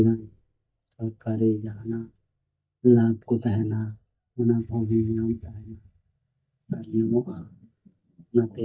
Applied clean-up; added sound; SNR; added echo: neural mask model DeepFilterNet 3.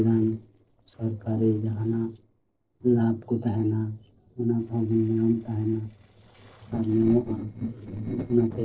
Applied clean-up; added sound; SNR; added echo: neural separator model SepFormer DNS4.